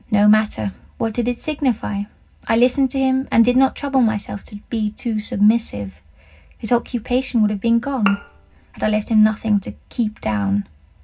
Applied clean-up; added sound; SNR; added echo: none; Bowed string instrument; 13 dB; reverberation time 0.4 s.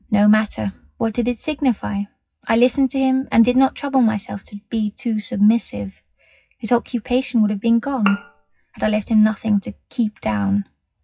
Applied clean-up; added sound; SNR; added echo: classical method WPE with log-MMSE.